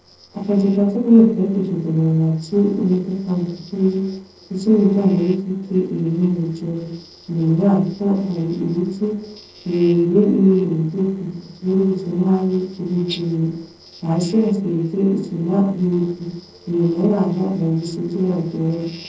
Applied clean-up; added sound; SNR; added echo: neural separator model SepFormer DNS4.